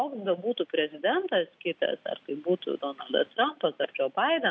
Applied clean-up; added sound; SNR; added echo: none; none; none; none.